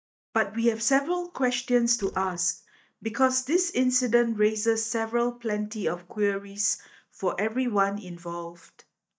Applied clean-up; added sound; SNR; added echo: neural mask model DeepFilterNet 3.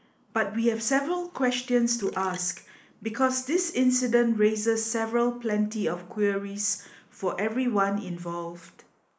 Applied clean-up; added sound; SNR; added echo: neural mask model Resemble Enhance denoiser.